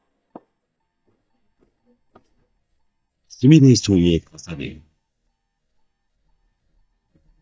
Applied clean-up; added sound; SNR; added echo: neural mask model DeepFilterNet 3.